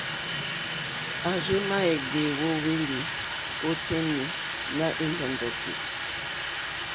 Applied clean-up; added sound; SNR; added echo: none; Sink (filling or washing) / Water tap, faucet; 0 dB; none.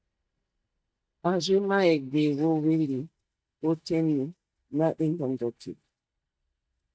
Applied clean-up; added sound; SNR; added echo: neural mask model DeepFilterNet 3.